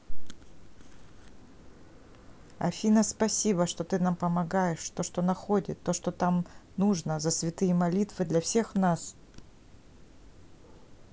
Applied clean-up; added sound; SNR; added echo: none; none; none; none.